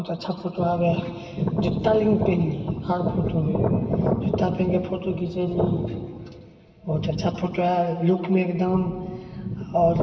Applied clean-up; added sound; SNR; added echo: none; none; none; reverberation time 1.9 s.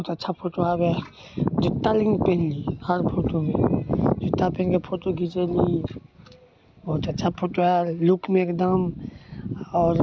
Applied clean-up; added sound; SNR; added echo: none; none; none; none.